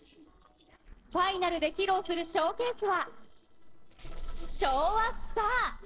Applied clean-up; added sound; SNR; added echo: neural separator model SepFormer DNS4.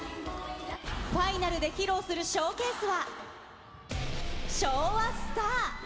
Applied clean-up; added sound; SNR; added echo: none; none; none; none.